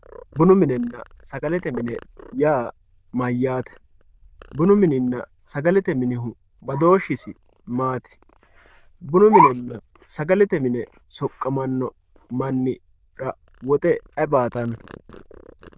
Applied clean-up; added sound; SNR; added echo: neural diffusion model UNIVERSE++.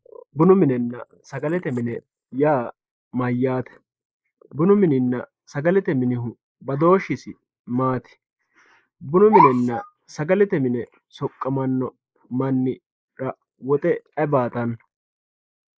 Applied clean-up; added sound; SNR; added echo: neural mask model Resemble Enhance denoiser.